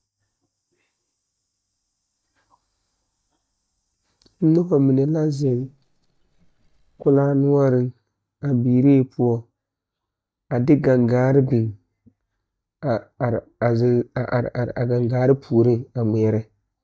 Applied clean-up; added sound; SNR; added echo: neural mask model DeepFilterNet 3.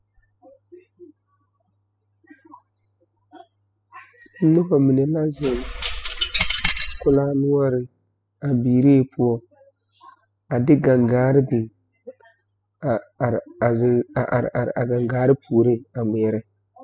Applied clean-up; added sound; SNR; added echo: classical method spectral subtraction.